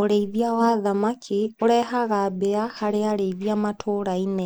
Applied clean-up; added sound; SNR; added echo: neural mask model Resemble Enhance denoiser.